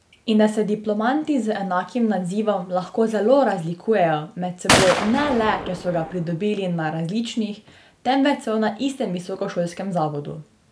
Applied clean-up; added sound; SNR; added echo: none; Gunshot, gunfire; 2 dB; none.